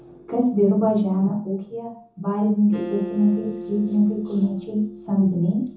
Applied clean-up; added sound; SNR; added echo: none; Acoustic guitar; 15 dB; reverberation time 0.5 s.